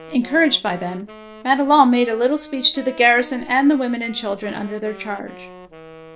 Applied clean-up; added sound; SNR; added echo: none; Wind instrument, woodwind instrument; 20 dB; none.